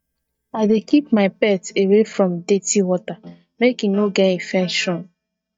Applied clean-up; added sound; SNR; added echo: neural mask model DeepFilterNet 3.